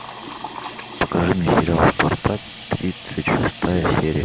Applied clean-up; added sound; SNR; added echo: none; Sink (filling or washing) / Water tap, faucet; 12 dB; none.